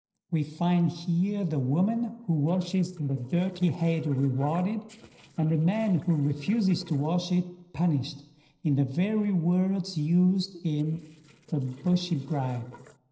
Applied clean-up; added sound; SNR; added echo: neural separator model SepFormer DNS4.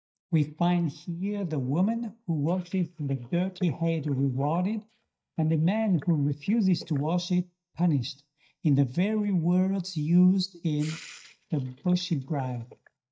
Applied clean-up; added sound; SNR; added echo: neural mask model DeepFilterNet 3.